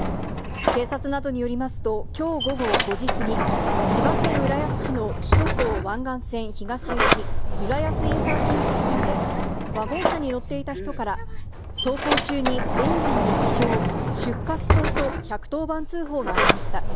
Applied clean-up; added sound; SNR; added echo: none; Sliding door; -5 dB; none.